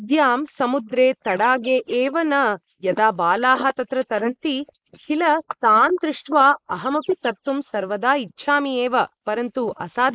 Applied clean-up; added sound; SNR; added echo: neural mask model Resemble Enhance denoiser.